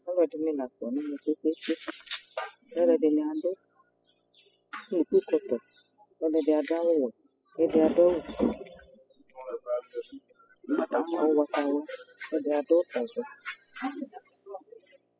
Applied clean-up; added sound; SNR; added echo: classical method spectral subtraction.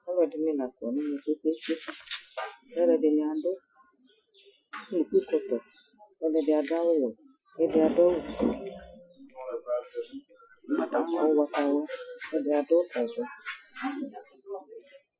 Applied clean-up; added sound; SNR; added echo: classical method Wiener filter.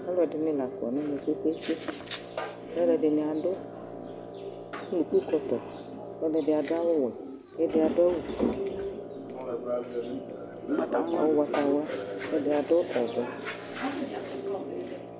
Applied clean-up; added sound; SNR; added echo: none; Wind instrument, woodwind instrument; 15 dB; none.